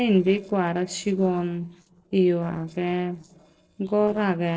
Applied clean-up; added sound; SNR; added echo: neural separator model SepFormer DNS4.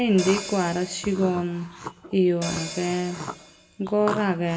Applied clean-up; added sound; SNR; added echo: none; Hi-hat; 15 dB; reverberation time 0.7 s.